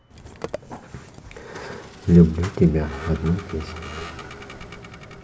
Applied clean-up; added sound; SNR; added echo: none; Vehicle; 15 dB; none.